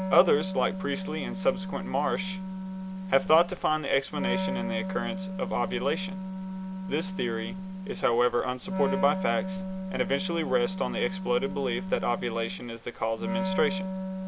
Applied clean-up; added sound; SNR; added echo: none; Wind instrument, woodwind instrument; 5 dB; none.